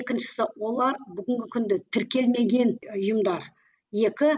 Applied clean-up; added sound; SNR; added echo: none; none; none; none.